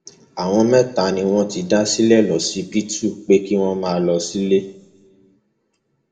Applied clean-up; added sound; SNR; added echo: none; none; none; reverberation time 0.7 s.